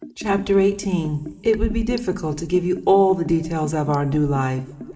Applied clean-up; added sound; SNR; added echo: none; Liquid; 16 dB; reverberation time 2.6 s.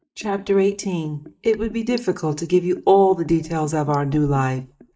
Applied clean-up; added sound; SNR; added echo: neural mask model DeepFilterNet 3.